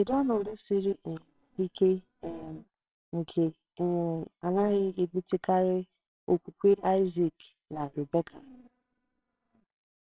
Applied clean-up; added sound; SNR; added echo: neural separator model SepFormer WHAMR!.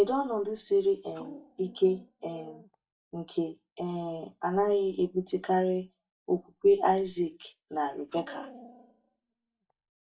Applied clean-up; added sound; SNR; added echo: neural mask model DeepFilterNet 3.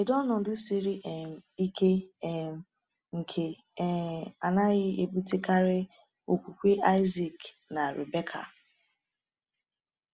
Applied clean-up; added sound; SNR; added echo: none; none; none; none.